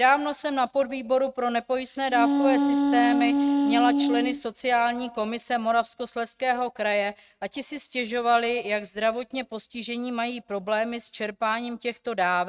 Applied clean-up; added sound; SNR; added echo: neural mask model RNNoise.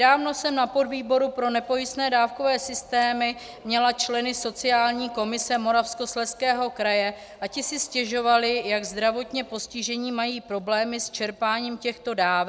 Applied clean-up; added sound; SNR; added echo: none; none; none; none.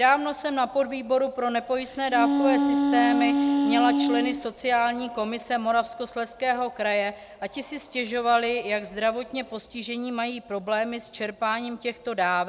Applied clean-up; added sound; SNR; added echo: none; Wind instrument, woodwind instrument; -2 dB; none.